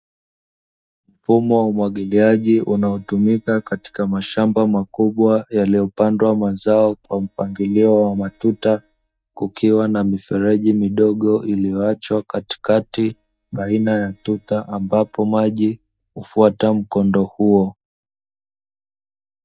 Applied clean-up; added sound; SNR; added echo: neural mask model DeepFilterNet 3.